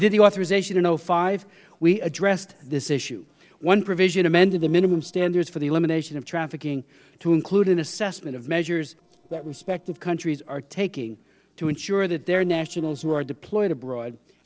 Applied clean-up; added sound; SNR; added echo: neural separator model SepFormer DNS4.